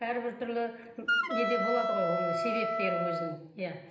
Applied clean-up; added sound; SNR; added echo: none; Wind instrument, woodwind instrument; -2 dB; reverberation time 0.9 s.